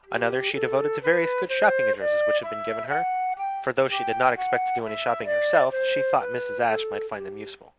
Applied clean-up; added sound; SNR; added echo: none; Wind instrument, woodwind instrument; 0 dB; none.